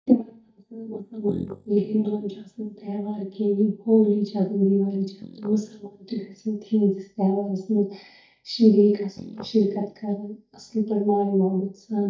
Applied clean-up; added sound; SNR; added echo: neural mask model DeepFilterNet 3.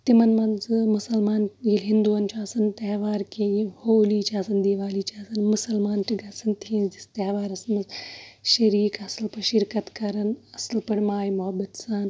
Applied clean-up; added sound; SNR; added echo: none; none; none; none.